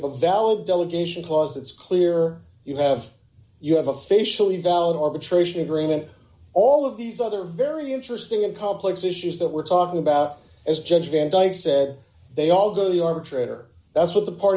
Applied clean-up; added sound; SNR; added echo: none; none; none; none.